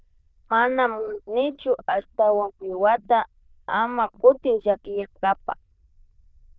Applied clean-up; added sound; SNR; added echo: neural diffusion model UNIVERSE++.